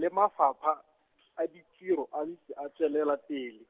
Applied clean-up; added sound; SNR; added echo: none; none; none; none.